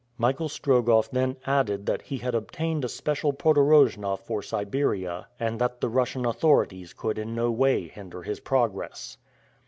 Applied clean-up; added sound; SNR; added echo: none; none; none; none.